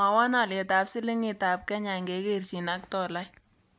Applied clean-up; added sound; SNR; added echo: none; none; none; none.